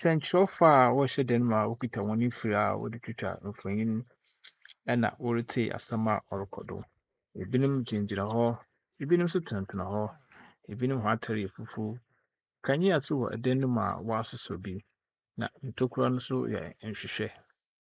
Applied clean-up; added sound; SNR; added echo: neural mask model Resemble Enhance denoiser.